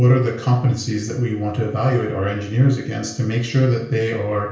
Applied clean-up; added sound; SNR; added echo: none; none; none; reverberation time 0.5 s.